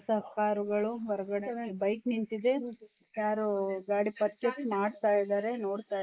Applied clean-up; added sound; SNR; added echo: neural mask model Resemble Enhance denoiser.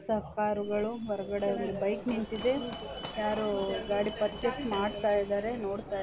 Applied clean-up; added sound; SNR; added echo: none; Bell + Run; 14 dB; none.